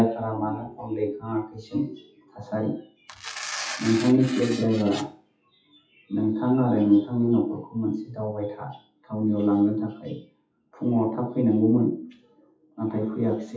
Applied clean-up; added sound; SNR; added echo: classical method WPE with log-MMSE.